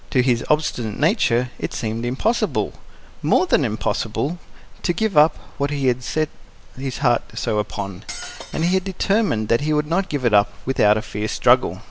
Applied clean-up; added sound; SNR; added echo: none; Cutlery, silverware; 17 dB; none.